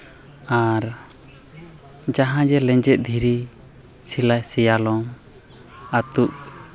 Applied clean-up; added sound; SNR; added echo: none; none; none; none.